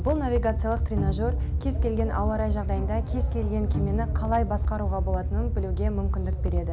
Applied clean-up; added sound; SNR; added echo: none; Bowed string instrument; 14 dB; none.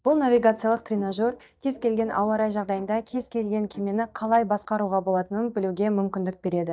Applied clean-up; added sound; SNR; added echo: neural mask model DeepFilterNet 3.